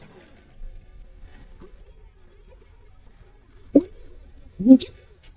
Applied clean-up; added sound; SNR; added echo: neural mask model DeepFilterNet 3.